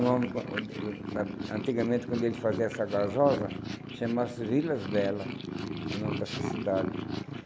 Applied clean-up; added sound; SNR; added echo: none; Purr; 5 dB; none.